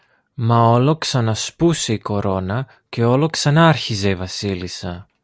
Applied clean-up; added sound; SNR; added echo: none; none; none; none.